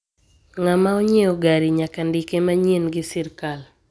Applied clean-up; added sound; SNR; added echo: none; none; none; none.